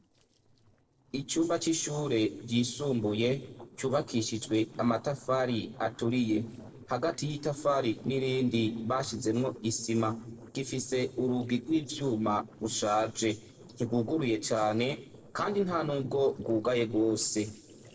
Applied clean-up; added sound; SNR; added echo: neural separator model SepFormer DNS4.